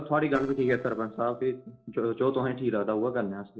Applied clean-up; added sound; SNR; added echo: neural separator model SepFormer DNS4.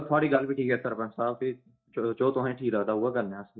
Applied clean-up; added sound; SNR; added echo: neural mask model DeepFilterNet 3.